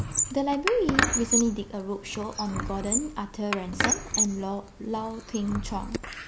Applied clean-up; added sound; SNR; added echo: none; Squeak; 0 dB; none.